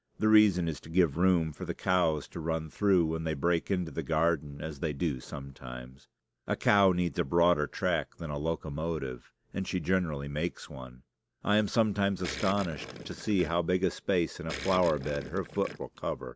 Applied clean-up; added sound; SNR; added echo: none; Gurgling; 13 dB; none.